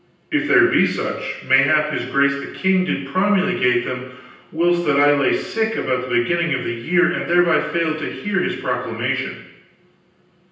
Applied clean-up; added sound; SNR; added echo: none; none; none; reverberation time 0.9 s.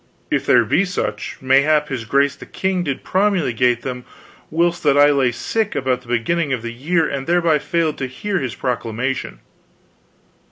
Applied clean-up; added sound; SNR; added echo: none; none; none; none.